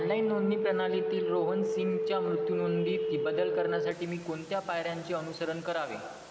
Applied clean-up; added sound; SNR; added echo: none; Telephone; 0 dB; none.